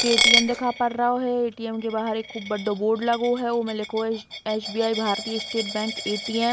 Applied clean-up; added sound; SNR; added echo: none; Coin (dropping); 3 dB; none.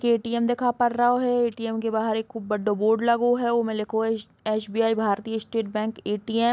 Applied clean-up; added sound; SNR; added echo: none; none; none; none.